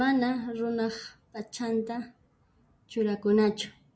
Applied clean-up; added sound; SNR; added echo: none; none; none; none.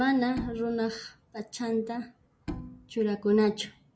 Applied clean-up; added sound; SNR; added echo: none; Bowed string instrument; 14 dB; none.